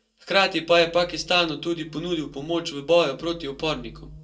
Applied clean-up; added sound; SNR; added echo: none; none; none; reverberation time 0.2 s.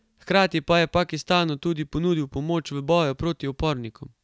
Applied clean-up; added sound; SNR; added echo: none; none; none; none.